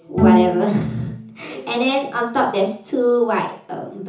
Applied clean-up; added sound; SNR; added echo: none; Bowed string instrument; 1 dB; reverberation time 0.6 s.